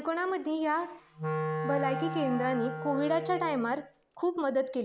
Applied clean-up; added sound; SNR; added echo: none; Wind instrument, woodwind instrument; 7 dB; none.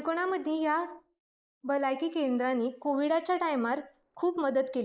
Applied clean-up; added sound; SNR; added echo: neural mask model Resemble Enhance denoiser.